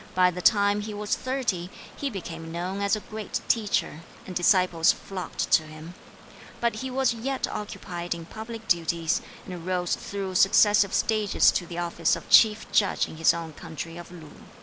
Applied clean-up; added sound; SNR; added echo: none; Stream; 19 dB; none.